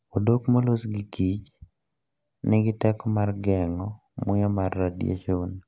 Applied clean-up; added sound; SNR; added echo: none; none; none; none.